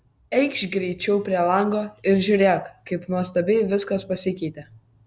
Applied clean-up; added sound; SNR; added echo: none; none; none; none.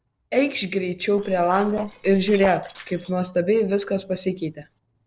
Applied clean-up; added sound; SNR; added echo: neural separator model SepFormer DNS4.